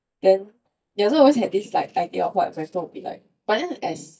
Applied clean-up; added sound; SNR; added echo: neural mask model DeepFilterNet 3.